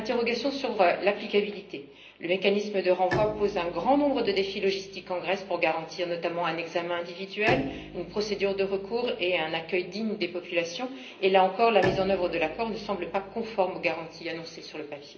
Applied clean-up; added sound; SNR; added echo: none; Bowed string instrument; 13 dB; reverberation time 0.5 s.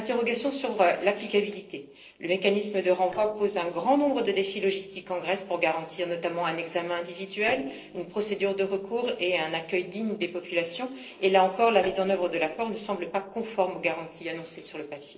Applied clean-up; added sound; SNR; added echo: neural separator model SepFormer DNS4.